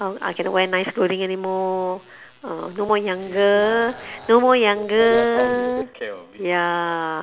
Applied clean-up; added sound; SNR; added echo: none; none; none; none.